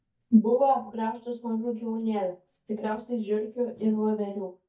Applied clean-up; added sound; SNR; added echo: neural mask model DeepFilterNet 3.